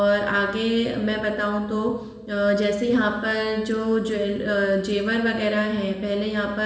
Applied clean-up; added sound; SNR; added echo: none; none; none; reverberation time 1.3 s.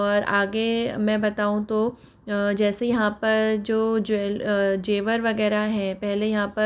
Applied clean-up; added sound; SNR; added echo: none; none; none; none.